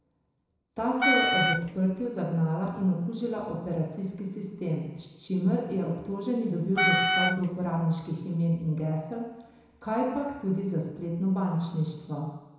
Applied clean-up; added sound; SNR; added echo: none; Wind instrument, woodwind instrument; -2 dB; reverberation time 1.0 s.